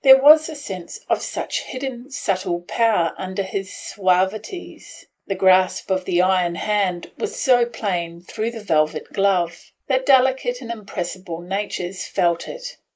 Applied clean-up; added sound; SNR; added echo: neural mask model Resemble Enhance denoiser.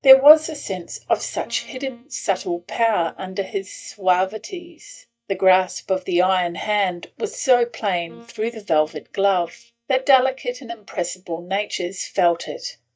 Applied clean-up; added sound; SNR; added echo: neural mask model DeepFilterNet 3.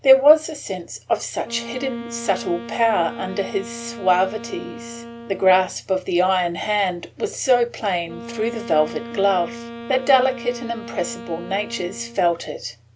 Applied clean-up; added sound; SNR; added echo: none; Wind instrument, woodwind instrument; 14 dB; none.